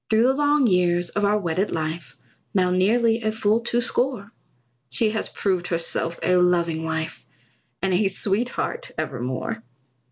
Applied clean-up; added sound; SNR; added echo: none; none; none; none.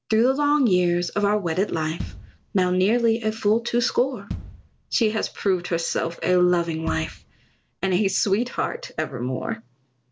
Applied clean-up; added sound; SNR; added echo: none; Bass drum; 14 dB; none.